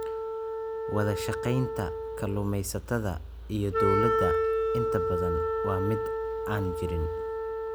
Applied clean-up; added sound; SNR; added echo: none; Wind instrument, woodwind instrument; -1 dB; none.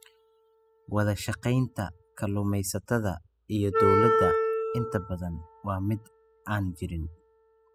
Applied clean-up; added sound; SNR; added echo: classical method spectral subtraction.